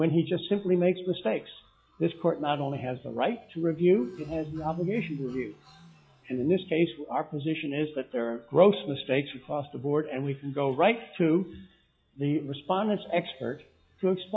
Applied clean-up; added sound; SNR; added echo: classical method log-MMSE.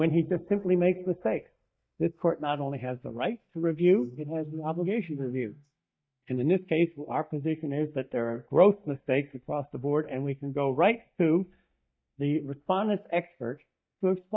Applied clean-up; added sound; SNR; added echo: neural mask model DeepFilterNet 3.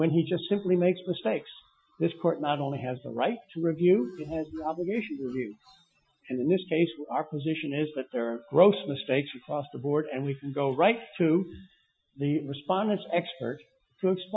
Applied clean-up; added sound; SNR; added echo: classical method Wiener filter.